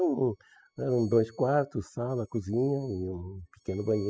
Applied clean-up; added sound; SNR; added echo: classical method spectral subtraction.